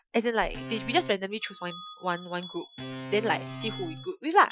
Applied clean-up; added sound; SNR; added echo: classical method Wiener filter.